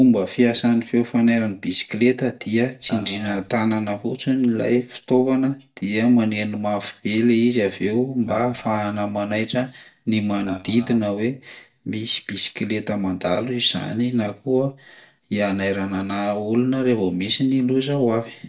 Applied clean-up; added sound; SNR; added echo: neural mask model DeepFilterNet 3.